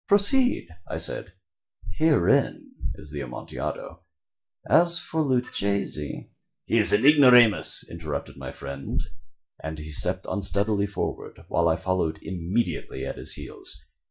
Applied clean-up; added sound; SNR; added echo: neural mask model DeepFilterNet 3.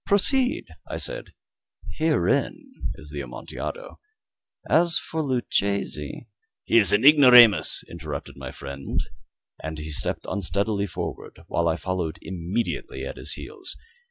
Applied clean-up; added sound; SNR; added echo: none; none; none; none.